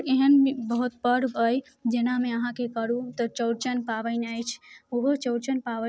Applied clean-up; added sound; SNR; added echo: none; none; none; none.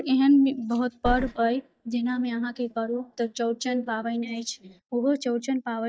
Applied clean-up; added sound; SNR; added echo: neural mask model DeepFilterNet 3.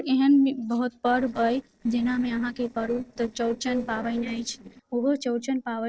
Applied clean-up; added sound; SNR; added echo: neural separator model SepFormer DNS4.